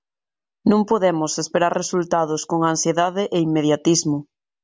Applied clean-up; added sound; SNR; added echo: none; none; none; none.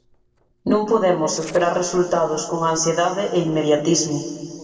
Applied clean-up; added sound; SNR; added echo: neural separator model SepFormer DNS4.